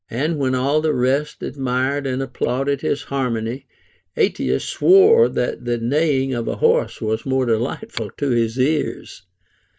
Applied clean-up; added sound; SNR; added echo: neural mask model DeepFilterNet 3.